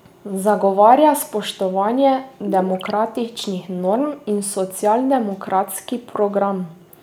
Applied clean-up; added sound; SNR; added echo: none; Gurgling; 13 dB; none.